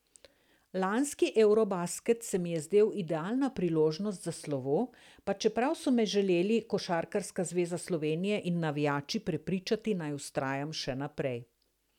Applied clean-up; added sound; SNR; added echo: none; none; none; none.